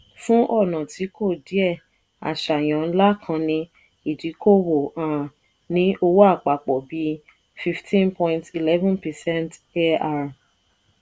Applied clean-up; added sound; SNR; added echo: none; none; none; none.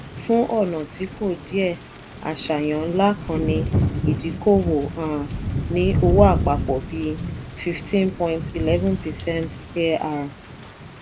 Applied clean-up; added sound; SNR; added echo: none; Thunder / Rain; 4 dB; none.